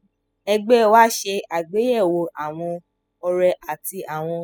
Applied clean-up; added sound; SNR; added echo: classical method spectral subtraction.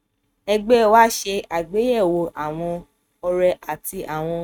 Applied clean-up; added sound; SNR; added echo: neural mask model RNNoise.